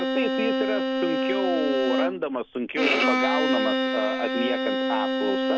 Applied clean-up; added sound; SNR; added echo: none; Bowed string instrument; -4 dB; none.